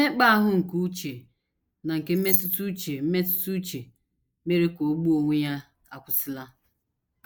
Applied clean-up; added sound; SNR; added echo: neural mask model Resemble Enhance denoiser.